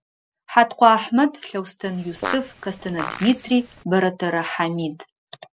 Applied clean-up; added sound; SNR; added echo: none; Fart; 11 dB; none.